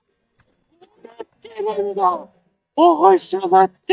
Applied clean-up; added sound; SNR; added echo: neural mask model DeepFilterNet 3.